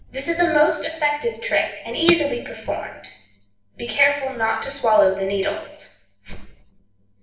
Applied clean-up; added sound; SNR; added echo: none; Car; 11 dB; reverberation time 0.6 s.